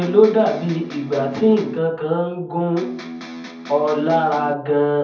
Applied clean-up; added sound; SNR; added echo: none; Electric guitar; 12 dB; reverberation time 0.7 s.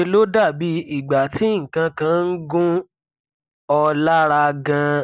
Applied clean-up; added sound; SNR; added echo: none; none; none; none.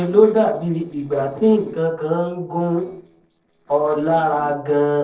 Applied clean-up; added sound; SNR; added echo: neural separator model SepFormer DNS4.